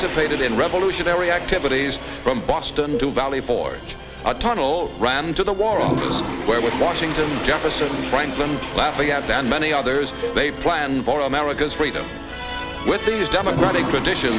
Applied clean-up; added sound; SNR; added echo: none; Dishes, pots, and pans + Toilet flush; 8 dB; none.